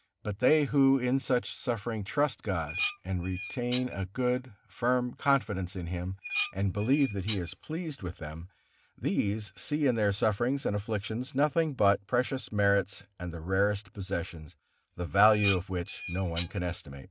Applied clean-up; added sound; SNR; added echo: none; Dishes, pots, and pans; 11 dB; none.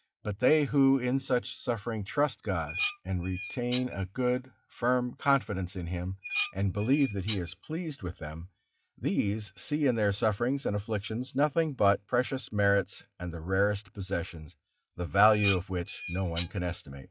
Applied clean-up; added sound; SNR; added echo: classical method log-MMSE.